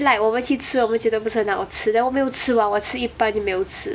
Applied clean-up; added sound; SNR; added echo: none; none; none; none.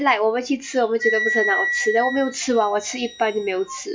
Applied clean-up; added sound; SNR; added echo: classical method log-MMSE.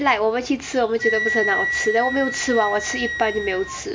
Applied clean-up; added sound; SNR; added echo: none; Wind instrument, woodwind instrument; 5 dB; none.